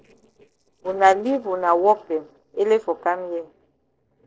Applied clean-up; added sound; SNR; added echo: neural separator model SepFormer DNS4.